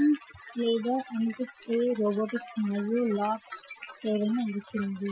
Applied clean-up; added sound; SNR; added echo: classical method Wiener filter.